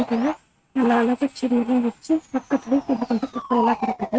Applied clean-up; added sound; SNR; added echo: neural mask model RNNoise.